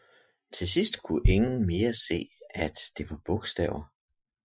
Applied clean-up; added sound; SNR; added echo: classical method Wiener filter.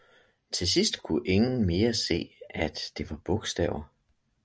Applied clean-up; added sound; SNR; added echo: none; none; none; none.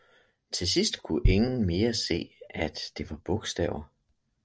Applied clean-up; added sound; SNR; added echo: neural separator model SepFormer DNS4.